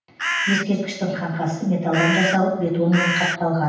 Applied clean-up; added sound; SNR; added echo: none; Bird; 1 dB; reverberation time 0.9 s.